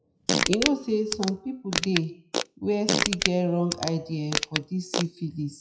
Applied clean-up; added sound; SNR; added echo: classical method WPE with log-MMSE.